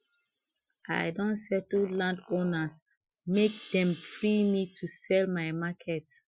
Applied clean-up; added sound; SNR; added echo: classical method Wiener filter.